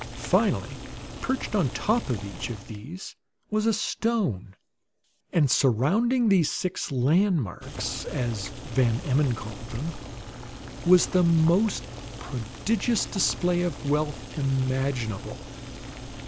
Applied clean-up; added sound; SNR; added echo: none; Boiling; 13 dB; none.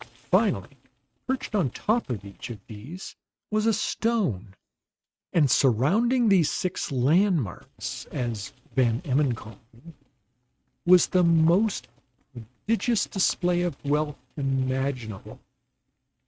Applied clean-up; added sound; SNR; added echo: neural mask model RNNoise.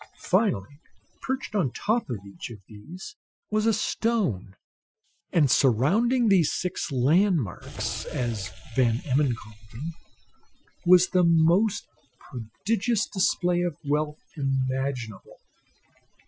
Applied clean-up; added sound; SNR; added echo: classical method Wiener filter.